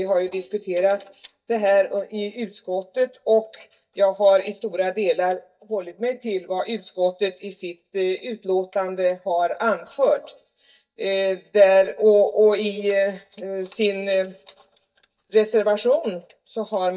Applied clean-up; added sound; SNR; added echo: neural mask model DeepFilterNet 3.